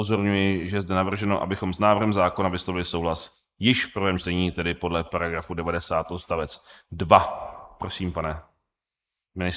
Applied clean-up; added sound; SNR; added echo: neural mask model Resemble Enhance denoiser.